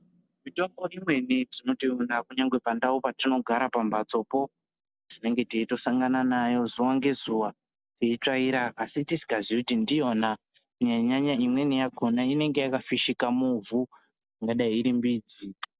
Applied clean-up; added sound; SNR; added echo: none; none; none; none.